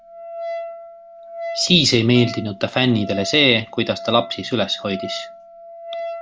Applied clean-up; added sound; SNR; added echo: none; Wind instrument, woodwind instrument; 12 dB; none.